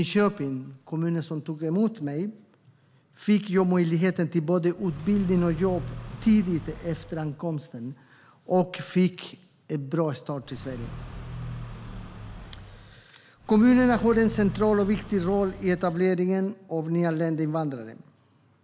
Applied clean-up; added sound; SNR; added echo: none; Car; 13 dB; none.